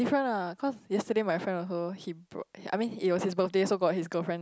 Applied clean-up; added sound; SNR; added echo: none; none; none; none.